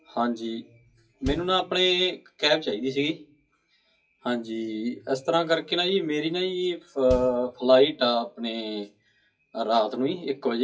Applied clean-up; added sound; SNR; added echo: classical method WPE with log-MMSE.